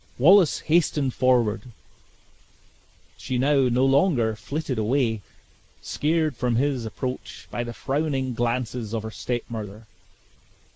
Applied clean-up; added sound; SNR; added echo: none; none; none; none.